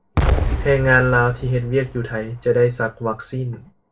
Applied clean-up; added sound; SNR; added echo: none; Explosion; 5 dB; reverberation time 0.2 s.